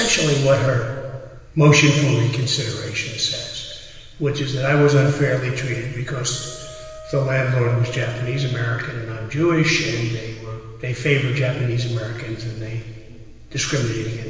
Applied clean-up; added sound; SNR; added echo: none; Wind instrument, woodwind instrument; 19 dB; reverberation time 1.6 s.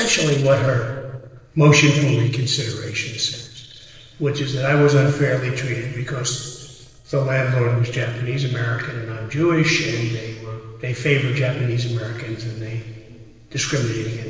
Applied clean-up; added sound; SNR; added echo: neural separator model SepFormer DNS4.